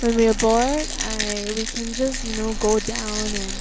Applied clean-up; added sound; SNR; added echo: none; Rattle; 5 dB; none.